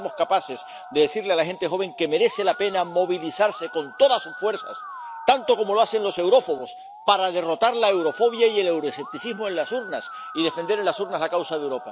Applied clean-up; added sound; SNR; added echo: none; Musical instrument; 16 dB; none.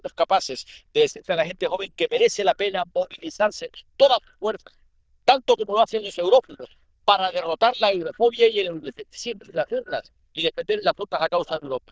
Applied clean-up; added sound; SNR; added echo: neural diffusion model UNIVERSE++.